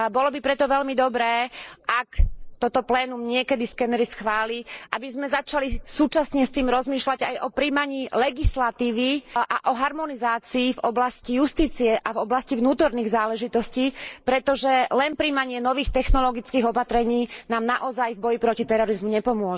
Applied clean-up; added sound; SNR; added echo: neural mask model Resemble Enhance denoiser.